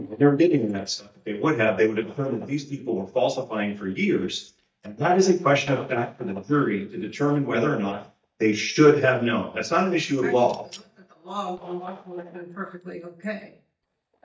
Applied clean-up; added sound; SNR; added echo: neural mask model DeepFilterNet 3.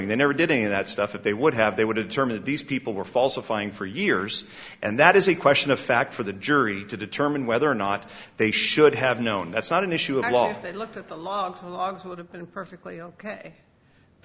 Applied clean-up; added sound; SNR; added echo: none; none; none; none.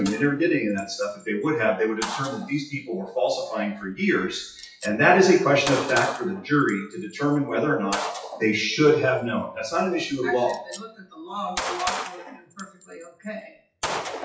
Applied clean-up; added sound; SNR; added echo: classical method WPE with log-MMSE.